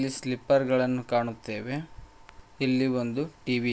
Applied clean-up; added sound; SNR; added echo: none; none; none; none.